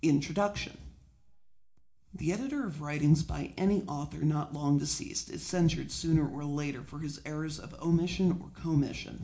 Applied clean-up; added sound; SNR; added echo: none; none; none; reverberation time 0.4 s.